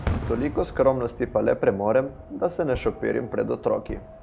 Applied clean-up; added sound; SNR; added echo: none; Fireworks; 10 dB; none.